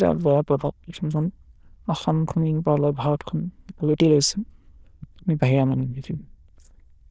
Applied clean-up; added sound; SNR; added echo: neural diffusion model UNIVERSE++.